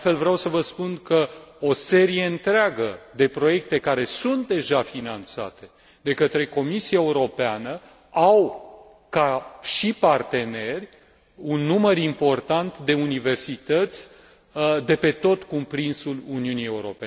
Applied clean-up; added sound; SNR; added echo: none; none; none; none.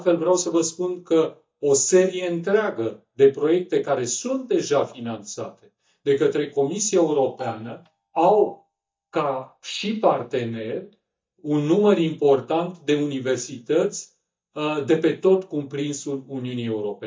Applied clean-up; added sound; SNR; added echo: neural mask model DeepFilterNet 3.